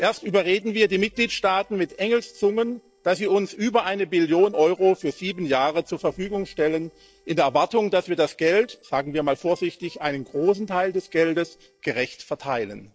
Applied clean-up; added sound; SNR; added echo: neural separator model SepFormer DNS4.